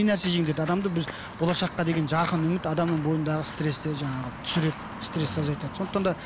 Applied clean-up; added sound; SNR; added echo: none; Walk, footsteps; 12 dB; none.